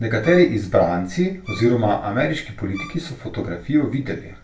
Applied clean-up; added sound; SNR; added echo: none; Bowed string instrument; 18 dB; reverberation time 0.3 s.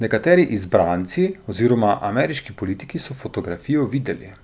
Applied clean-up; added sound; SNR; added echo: none; none; none; none.